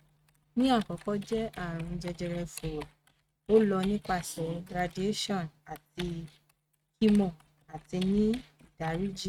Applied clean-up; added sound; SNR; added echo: neural mask model RNNoise.